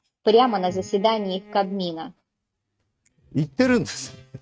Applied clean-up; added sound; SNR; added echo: neural mask model RNNoise.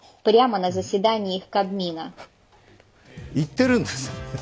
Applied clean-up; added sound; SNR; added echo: none; none; none; none.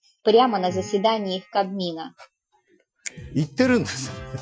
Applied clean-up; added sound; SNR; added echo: classical method Wiener filter.